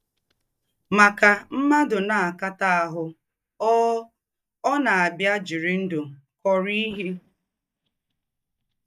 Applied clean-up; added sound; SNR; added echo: neural mask model DeepFilterNet 3.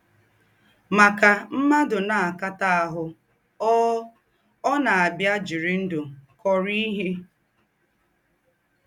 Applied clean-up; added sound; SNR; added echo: none; none; none; none.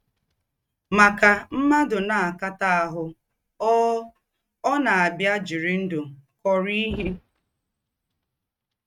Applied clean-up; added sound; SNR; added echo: neural mask model RNNoise.